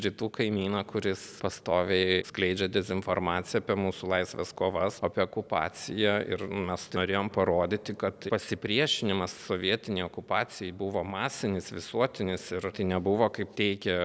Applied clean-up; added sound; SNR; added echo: none; none; none; none.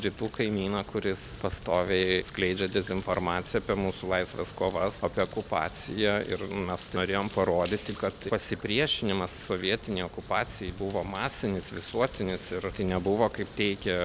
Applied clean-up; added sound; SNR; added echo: none; Bird; 15 dB; none.